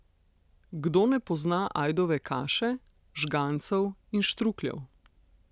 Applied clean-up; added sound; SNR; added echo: none; none; none; none.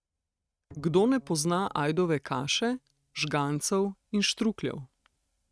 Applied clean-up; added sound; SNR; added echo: neural mask model RNNoise.